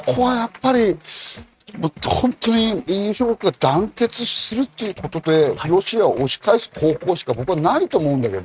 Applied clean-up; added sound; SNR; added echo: neural mask model RNNoise.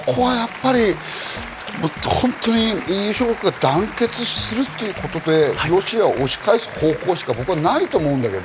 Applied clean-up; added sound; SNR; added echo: none; Applause; 14 dB; none.